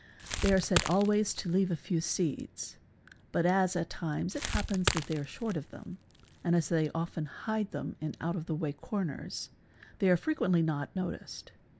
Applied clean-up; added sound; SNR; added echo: none; Crackle; 6 dB; none.